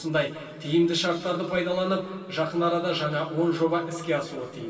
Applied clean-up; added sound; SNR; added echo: none; none; none; reverberation time 2.7 s.